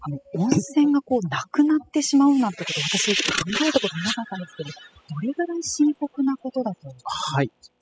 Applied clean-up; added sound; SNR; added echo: classical method spectral subtraction.